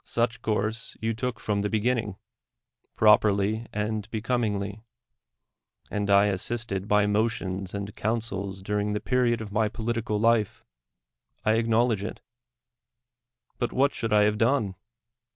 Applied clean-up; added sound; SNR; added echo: none; none; none; none.